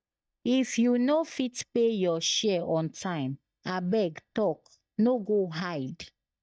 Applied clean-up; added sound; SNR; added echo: neural mask model DeepFilterNet 3.